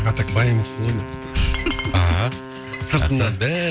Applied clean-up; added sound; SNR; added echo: none; Glass + Wind instrument, woodwind instrument; 12 dB; none.